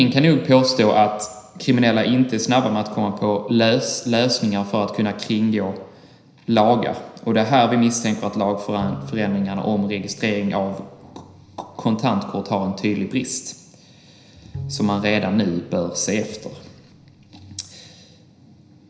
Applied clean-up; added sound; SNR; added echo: none; Bowed string instrument; 17 dB; reverberation time 0.9 s.